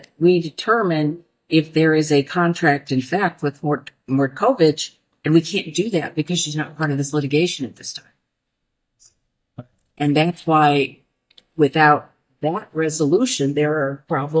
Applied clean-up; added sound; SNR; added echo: neural mask model DeepFilterNet 3.